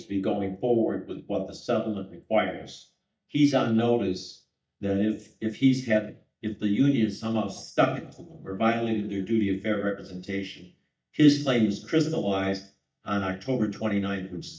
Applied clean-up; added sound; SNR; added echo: neural mask model DeepFilterNet 3.